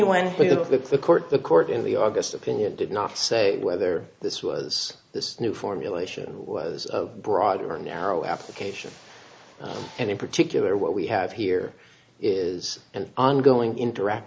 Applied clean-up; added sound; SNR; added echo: none; none; none; none.